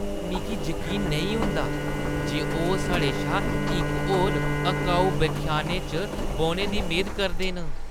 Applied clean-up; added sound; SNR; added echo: none; Engine + Bowed string instrument; -2 dB; none.